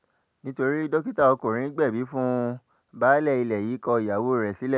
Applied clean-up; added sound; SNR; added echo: none; none; none; none.